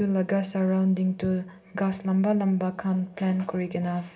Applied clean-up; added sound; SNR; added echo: none; none; none; reverberation time 0.5 s.